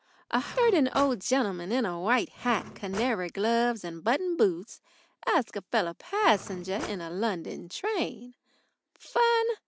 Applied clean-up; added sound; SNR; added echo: none; Cutlery, silverware / Drawer open or close; 16 dB; none.